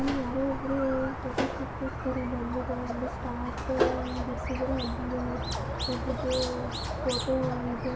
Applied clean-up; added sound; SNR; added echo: none; Squeak; 0 dB; reverberation time 0.2 s.